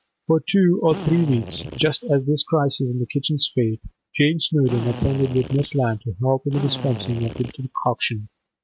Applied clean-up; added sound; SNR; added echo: neural mask model RNNoise.